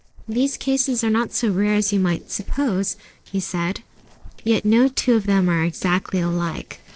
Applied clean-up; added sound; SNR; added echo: neural separator model SepFormer DNS4.